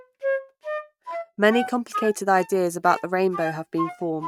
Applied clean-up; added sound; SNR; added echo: neural mask model RNNoise.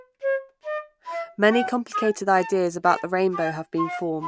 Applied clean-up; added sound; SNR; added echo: none; Wind instrument, woodwind instrument; 8 dB; none.